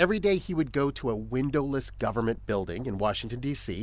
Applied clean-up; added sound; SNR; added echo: none; Mechanical fan; 16 dB; none.